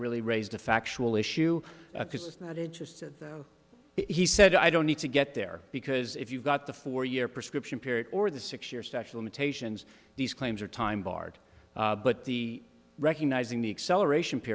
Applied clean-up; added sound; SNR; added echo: none; none; none; none.